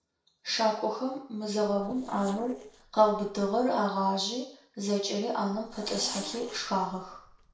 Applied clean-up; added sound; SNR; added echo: neural separator model SepFormer DNS4.